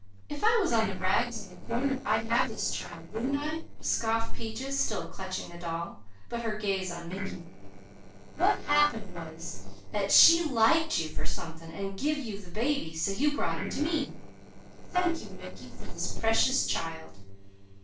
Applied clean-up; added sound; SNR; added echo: neural separator model SepFormer DNS4.